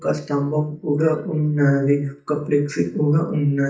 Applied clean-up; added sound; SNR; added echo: neural mask model DeepFilterNet 3.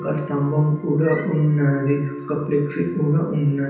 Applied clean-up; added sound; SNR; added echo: none; Wind instrument, woodwind instrument; 18 dB; reverberation time 0.9 s.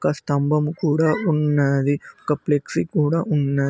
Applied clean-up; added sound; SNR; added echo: none; none; none; none.